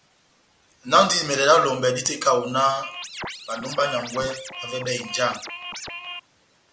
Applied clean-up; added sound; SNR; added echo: none; Scratching (performance technique); 12 dB; none.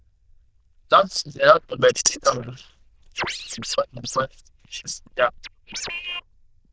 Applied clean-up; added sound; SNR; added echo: neural diffusion model UNIVERSE++.